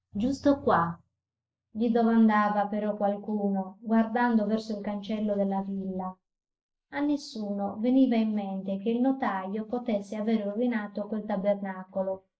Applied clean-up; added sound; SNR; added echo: neural mask model Resemble Enhance denoiser.